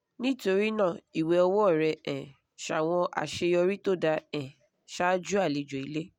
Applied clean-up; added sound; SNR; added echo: none; none; none; none.